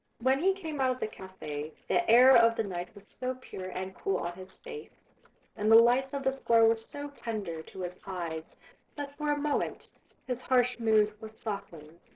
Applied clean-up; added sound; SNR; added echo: neural separator model SepFormer DNS4.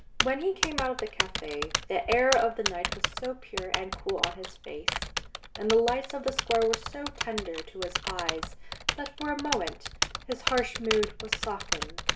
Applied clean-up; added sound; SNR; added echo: none; Typing; 2 dB; none.